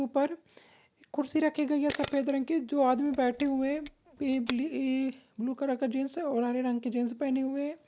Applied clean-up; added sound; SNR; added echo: none; Camera; 12 dB; none.